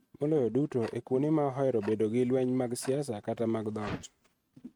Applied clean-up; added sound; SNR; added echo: neural mask model RNNoise.